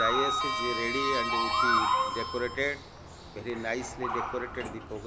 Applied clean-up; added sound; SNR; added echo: none; Motor vehicle (road) / Siren + Sliding door; -4 dB; none.